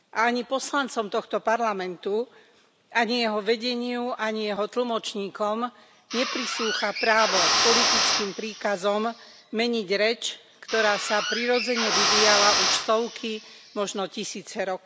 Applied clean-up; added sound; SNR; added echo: none; Drill; 0 dB; none.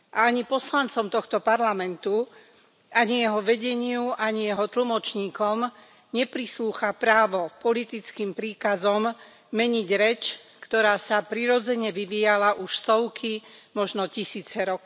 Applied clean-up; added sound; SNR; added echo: none; none; none; none.